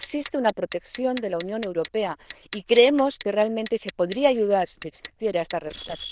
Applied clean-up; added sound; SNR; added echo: neural diffusion model UNIVERSE++.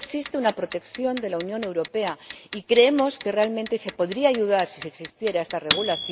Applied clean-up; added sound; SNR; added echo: none; Clock; 11 dB; none.